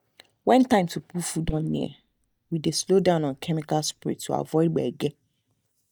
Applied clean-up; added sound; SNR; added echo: neural mask model DeepFilterNet 3.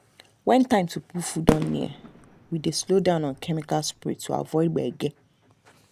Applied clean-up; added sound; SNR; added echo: none; Fireworks; 5 dB; none.